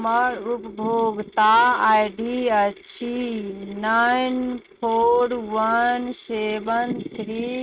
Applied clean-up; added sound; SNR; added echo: neural mask model RNNoise.